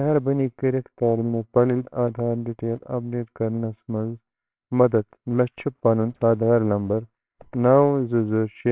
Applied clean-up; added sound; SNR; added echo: neural separator model SepFormer WHAMR!.